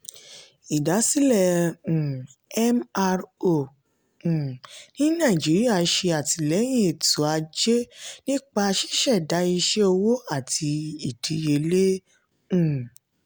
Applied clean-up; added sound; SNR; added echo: none; none; none; none.